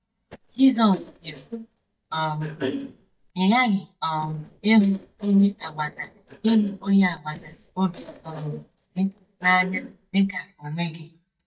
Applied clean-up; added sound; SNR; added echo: neural mask model DeepFilterNet 3.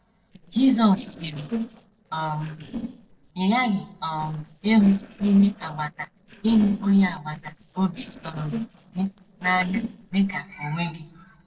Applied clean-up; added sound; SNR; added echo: neural separator model SepFormer DNS4.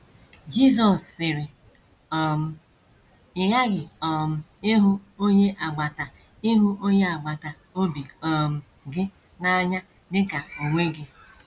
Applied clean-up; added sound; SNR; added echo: none; none; none; none.